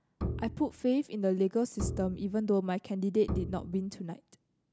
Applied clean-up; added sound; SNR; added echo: none; Bowed string instrument; 8 dB; none.